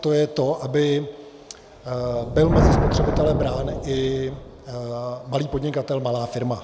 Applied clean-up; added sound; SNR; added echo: none; Thunder; 2 dB; none.